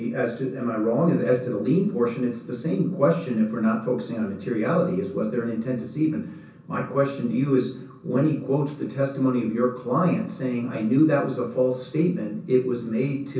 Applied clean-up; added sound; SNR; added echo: none; none; none; reverberation time 0.6 s.